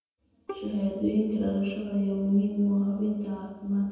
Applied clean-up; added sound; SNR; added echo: none; Bowed string instrument; 19 dB; reverberation time 1.1 s.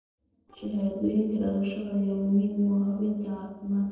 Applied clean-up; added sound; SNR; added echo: neural separator model SepFormer DNS4.